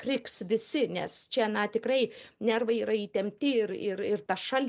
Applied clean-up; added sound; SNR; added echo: none; none; none; none.